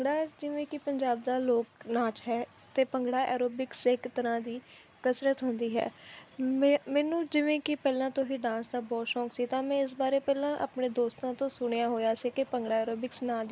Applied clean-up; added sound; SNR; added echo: none; none; none; none.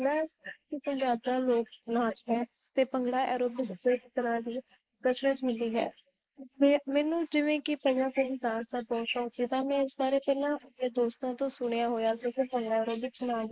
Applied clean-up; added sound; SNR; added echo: neural mask model Resemble Enhance denoiser.